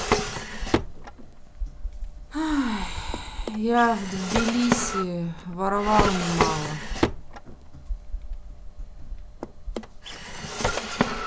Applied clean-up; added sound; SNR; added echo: none; Drawer open or close; 0 dB; none.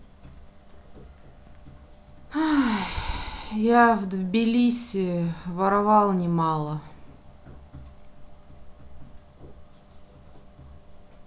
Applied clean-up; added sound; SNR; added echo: none; none; none; none.